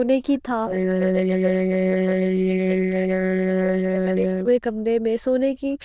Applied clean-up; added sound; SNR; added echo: neural diffusion model UNIVERSE++.